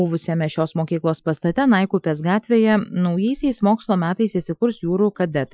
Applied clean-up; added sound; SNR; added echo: classical method Wiener filter.